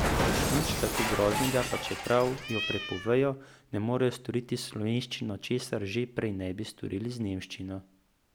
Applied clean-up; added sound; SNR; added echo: none; Cat; 4 dB; none.